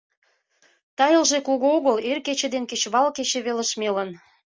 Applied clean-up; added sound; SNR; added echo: none; none; none; none.